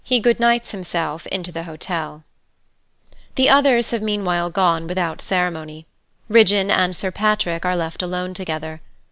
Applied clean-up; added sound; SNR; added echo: none; none; none; none.